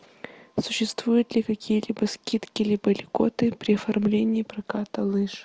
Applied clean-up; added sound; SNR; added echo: none; none; none; none.